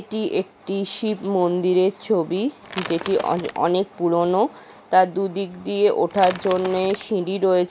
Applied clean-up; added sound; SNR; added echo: none; Crackle / Crushing / Wood; 11 dB; none.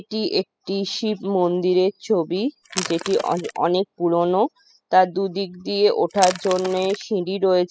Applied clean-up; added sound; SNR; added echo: classical method spectral subtraction.